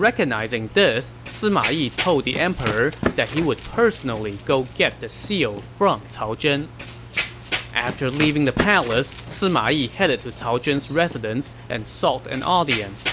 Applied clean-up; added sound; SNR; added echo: none; Run; 9 dB; none.